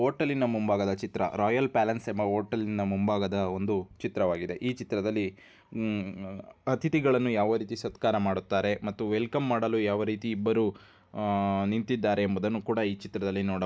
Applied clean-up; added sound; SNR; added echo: none; none; none; none.